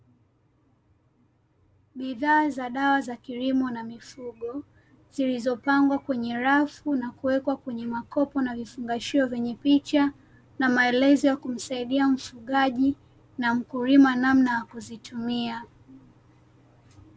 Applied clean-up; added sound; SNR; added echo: none; none; none; none.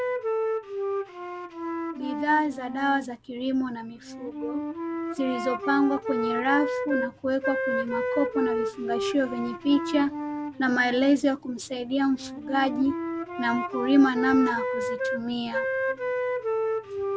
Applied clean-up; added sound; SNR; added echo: none; Wind instrument, woodwind instrument; 3 dB; none.